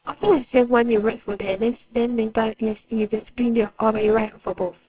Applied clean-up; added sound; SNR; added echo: neural separator model SepFormer WHAMR!.